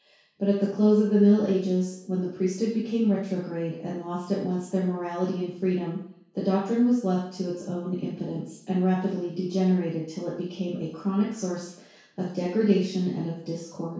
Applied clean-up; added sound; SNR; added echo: none; none; none; reverberation time 0.6 s.